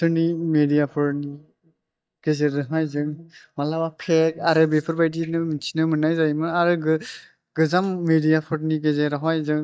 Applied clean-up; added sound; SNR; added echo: neural mask model DeepFilterNet 3.